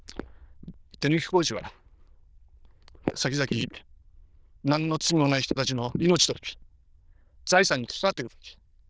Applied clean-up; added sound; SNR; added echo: neural diffusion model UNIVERSE++.